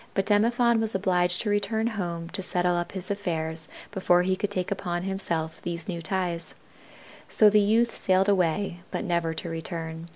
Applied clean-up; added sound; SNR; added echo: none; none; none; none.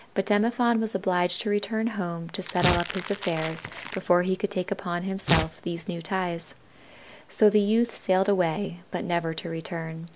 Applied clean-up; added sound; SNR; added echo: none; Tearing + Crackle; 5 dB; none.